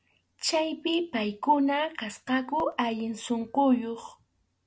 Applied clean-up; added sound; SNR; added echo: none; none; none; none.